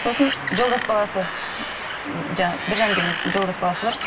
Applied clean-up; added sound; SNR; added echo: none; Wind; 4 dB; reverberation time 2.2 s.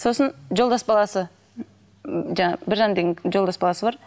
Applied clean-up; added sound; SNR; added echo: none; none; none; none.